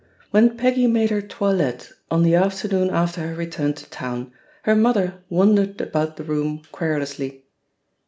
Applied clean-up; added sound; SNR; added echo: none; none; none; none.